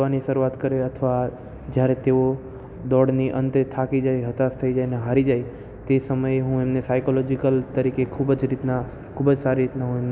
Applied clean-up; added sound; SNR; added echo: none; none; none; none.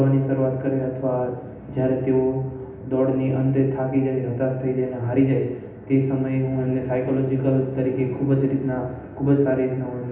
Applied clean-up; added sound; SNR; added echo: none; none; none; reverberation time 0.8 s.